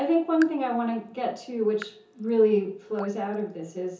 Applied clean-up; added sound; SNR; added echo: none; Raindrop / Drip; 20 dB; reverberation time 0.6 s.